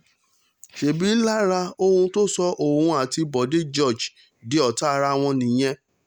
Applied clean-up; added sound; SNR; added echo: none; none; none; none.